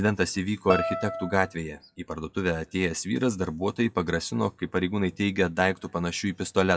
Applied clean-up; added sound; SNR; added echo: classical method WPE with log-MMSE.